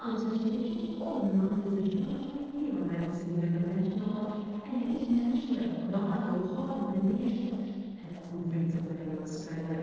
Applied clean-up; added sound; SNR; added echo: neural separator model SepFormer DNS4.